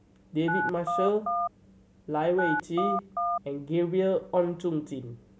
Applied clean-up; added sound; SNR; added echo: none; Telephone; 0 dB; none.